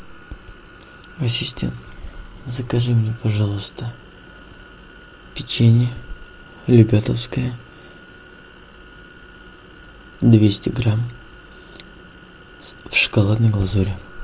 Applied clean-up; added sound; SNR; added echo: none; none; none; none.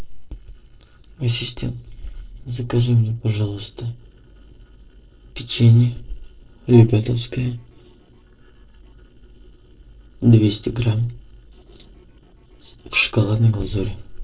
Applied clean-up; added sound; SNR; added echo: neural separator model SepFormer DNS4.